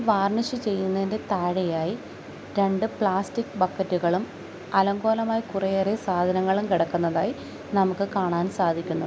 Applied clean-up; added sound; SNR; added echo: none; none; none; none.